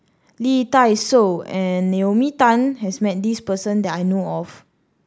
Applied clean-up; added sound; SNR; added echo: none; none; none; none.